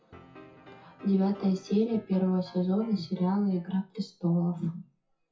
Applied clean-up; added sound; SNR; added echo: classical method WPE with log-MMSE.